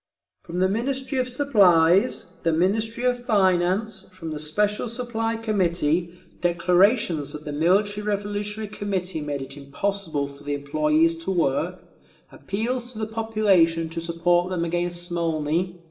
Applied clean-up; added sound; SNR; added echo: none; none; none; reverberation time 0.8 s.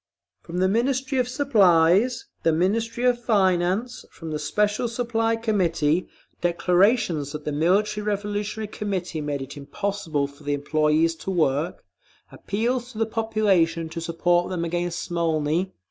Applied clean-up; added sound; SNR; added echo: none; none; none; none.